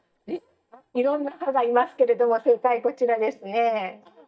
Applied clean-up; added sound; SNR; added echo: neural mask model DeepFilterNet 3.